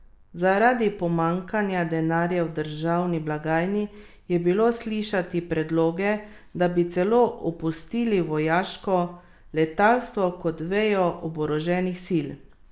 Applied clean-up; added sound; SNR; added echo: none; none; none; none.